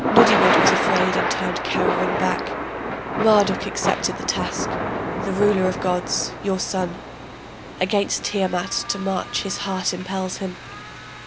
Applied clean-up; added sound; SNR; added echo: none; Thunder / Rain; 1 dB; none.